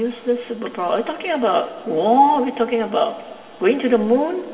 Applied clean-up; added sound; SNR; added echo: none; none; none; reverberation time 1.8 s.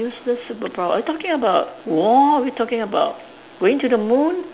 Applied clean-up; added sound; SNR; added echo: none; none; none; none.